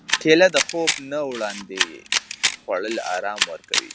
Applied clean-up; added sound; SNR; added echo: none; Camera; 3 dB; none.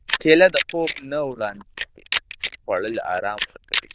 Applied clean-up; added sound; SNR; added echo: neural diffusion model UNIVERSE++.